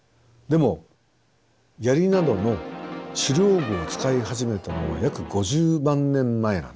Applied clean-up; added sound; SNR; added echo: none; Brass instrument; 10 dB; none.